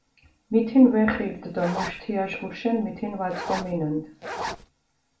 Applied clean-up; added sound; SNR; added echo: none; Zipper (clothing); 8 dB; reverberation time 0.4 s.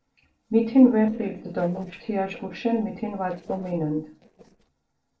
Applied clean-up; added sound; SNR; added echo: neural separator model SepFormer DNS4.